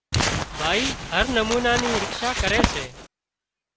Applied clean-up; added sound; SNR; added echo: none; Crumpling, crinkling; 0 dB; none.